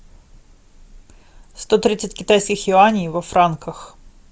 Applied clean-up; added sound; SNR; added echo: none; none; none; none.